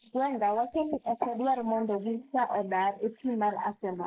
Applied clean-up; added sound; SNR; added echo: neural mask model Resemble Enhance denoiser.